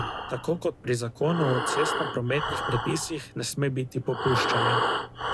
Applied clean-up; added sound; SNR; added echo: none; Breathing; 2 dB; none.